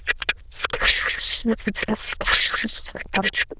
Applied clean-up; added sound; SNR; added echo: neural diffusion model UNIVERSE++.